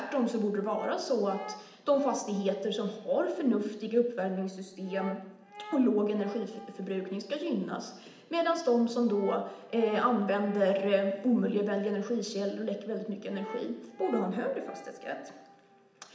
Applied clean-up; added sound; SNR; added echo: none; Brass instrument; 19 dB; reverberation time 0.8 s.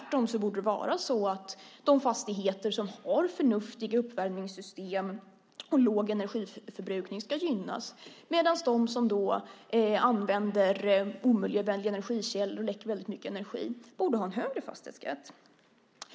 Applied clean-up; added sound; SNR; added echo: none; none; none; none.